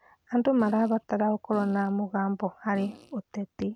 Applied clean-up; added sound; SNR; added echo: none; Fart; 18 dB; none.